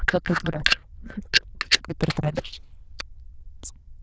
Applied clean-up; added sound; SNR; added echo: neural diffusion model UNIVERSE++.